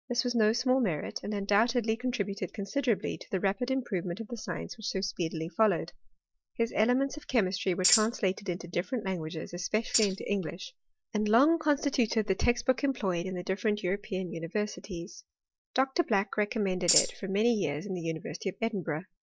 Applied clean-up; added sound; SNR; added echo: neural mask model DeepFilterNet 3.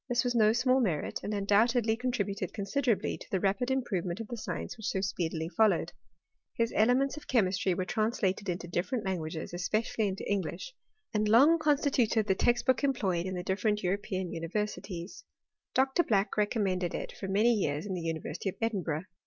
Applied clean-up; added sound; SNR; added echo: none; none; none; none.